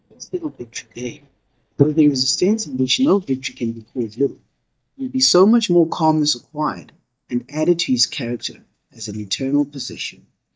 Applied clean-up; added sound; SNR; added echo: neural mask model DeepFilterNet 3.